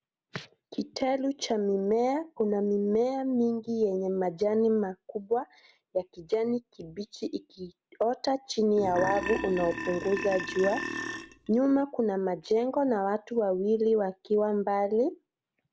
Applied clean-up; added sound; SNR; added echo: none; Burping, eructation; 7 dB; none.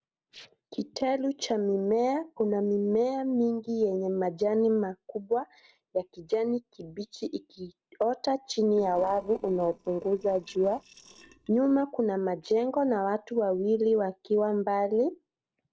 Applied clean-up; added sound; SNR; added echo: neural separator model SepFormer DNS4.